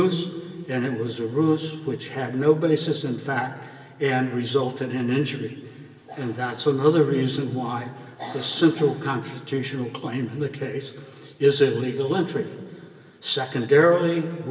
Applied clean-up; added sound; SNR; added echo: none; none; none; reverberation time 2.2 s.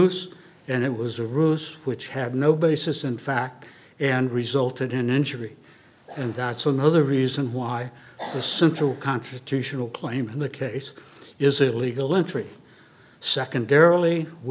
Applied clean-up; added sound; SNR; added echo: none; none; none; none.